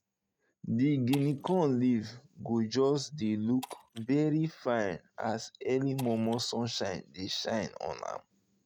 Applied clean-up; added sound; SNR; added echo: neural mask model RNNoise.